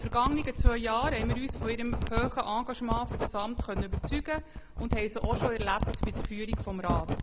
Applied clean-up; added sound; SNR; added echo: none; Writing; -1 dB; none.